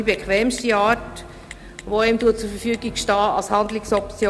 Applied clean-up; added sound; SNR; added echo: none; Typing + Brass instrument; 17 dB; none.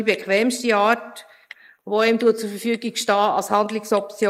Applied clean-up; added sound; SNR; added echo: neural mask model Resemble Enhance denoiser.